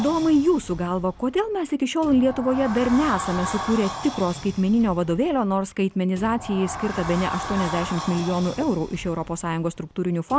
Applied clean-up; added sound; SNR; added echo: none; Sliding door; 11 dB; none.